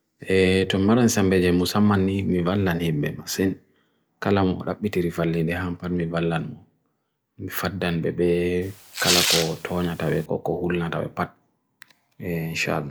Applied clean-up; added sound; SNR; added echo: none; Tearing; 2 dB; none.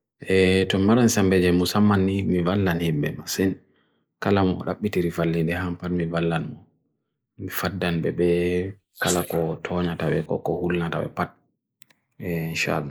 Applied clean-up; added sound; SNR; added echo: neural mask model Resemble Enhance denoiser.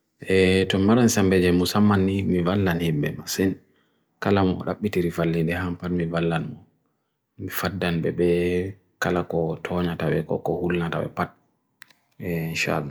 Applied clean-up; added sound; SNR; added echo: none; none; none; none.